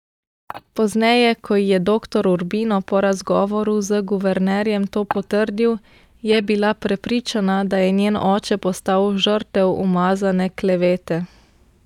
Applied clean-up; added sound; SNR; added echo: neural mask model DeepFilterNet 3.